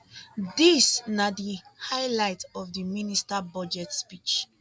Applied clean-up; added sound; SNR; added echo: none; none; none; none.